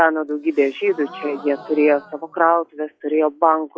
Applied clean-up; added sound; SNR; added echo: classical method log-MMSE.